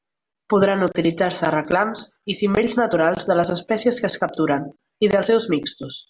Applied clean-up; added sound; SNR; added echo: none; none; none; none.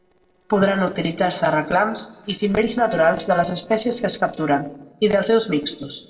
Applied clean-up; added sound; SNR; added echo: neural separator model SepFormer DNS4.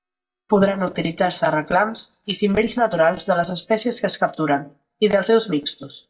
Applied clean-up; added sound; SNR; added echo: neural mask model DeepFilterNet 3.